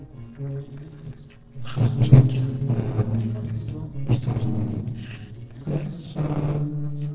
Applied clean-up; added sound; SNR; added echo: neural separator model SepFormer DNS4.